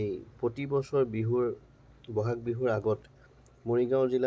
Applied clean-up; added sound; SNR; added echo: none; none; none; none.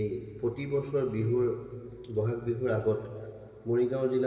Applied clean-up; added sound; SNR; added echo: none; none; none; reverberation time 2.5 s.